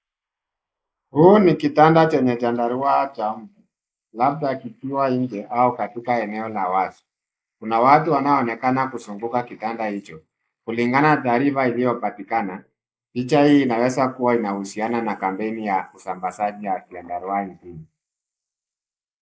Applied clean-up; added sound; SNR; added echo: neural mask model Resemble Enhance denoiser.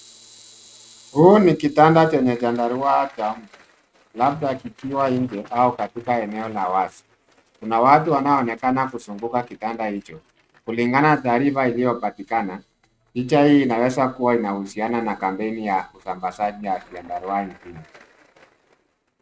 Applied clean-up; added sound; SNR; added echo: neural mask model RNNoise.